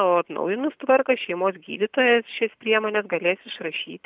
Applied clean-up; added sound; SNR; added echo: none; none; none; none.